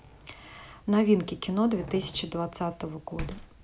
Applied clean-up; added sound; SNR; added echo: none; Slam; 15 dB; none.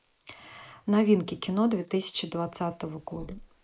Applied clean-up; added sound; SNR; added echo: neural mask model Resemble Enhance denoiser.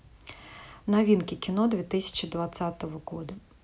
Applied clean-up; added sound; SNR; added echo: none; none; none; none.